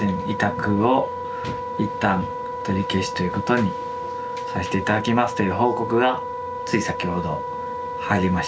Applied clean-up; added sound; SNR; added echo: none; Wind instrument, woodwind instrument; 6 dB; none.